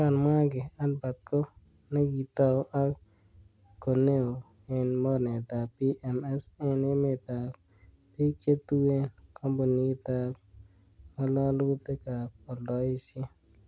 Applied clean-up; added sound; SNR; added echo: none; none; none; none.